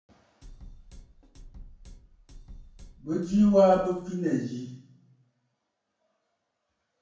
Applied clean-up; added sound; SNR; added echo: none; Drum kit; 18 dB; reverberation time 0.6 s.